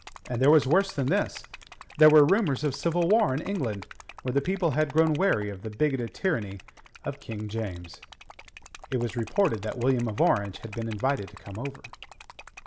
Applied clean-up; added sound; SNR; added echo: none; Liquid; 19 dB; none.